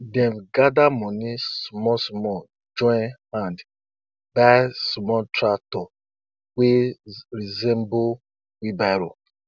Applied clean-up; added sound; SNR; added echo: none; none; none; none.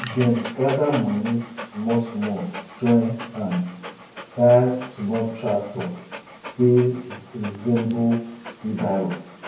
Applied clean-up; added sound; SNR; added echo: none; Dog; 15 dB; reverberation time 0.9 s.